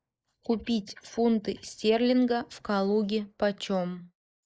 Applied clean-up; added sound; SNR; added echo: neural mask model Resemble Enhance denoiser.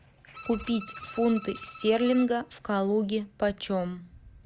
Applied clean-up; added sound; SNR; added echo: none; Bowed string instrument; 16 dB; none.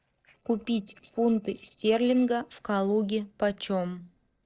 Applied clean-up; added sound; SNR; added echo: neural separator model SepFormer DNS4.